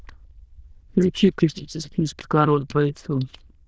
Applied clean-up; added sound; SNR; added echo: neural diffusion model UNIVERSE++.